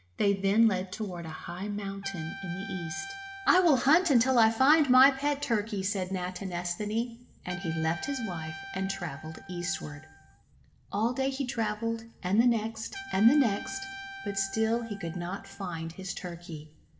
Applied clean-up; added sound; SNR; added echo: none; Trumpet; 17 dB; reverberation time 0.7 s.